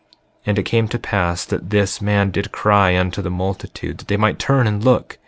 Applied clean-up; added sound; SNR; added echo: none; none; none; none.